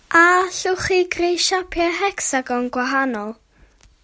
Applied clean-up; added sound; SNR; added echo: none; none; none; none.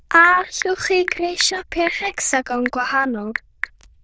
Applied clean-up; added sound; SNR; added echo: neural diffusion model UNIVERSE++.